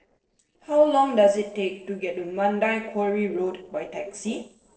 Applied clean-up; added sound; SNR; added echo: neural separator model SepFormer DNS4.